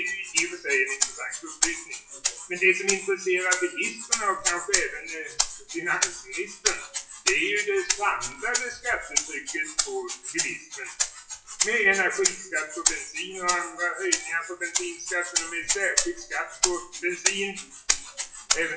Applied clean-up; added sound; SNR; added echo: classical method WPE with log-MMSE.